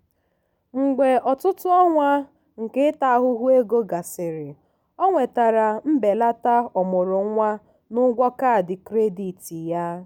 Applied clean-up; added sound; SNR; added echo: none; none; none; none.